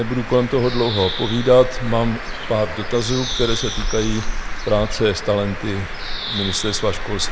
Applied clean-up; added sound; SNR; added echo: none; Bird; 4 dB; none.